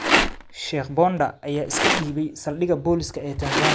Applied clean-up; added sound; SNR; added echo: none; Rattle; 1 dB; none.